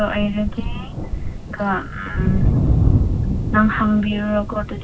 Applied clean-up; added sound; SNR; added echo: none; Thunder; -2 dB; reverberation time 0.4 s.